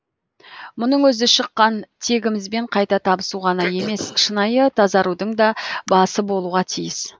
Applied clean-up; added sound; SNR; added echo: neural mask model Resemble Enhance denoiser.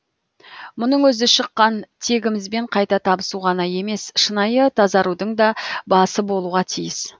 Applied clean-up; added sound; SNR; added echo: none; none; none; none.